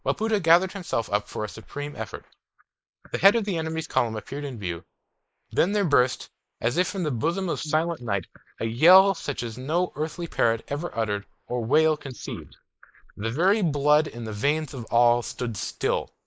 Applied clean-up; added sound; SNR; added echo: neural mask model Resemble Enhance denoiser.